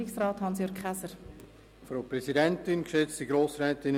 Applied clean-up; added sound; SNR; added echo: none; none; none; none.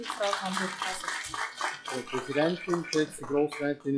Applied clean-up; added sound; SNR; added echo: classical method log-MMSE.